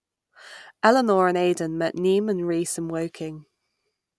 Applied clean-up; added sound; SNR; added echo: none; none; none; none.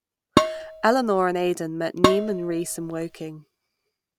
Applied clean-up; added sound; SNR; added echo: none; Dishes, pots, and pans; 0 dB; none.